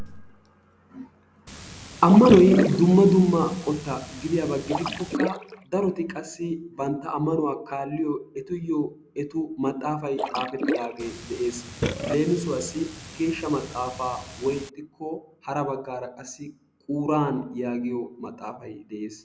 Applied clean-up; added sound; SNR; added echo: none; Burping, eructation + Splash, splatter; 7 dB; none.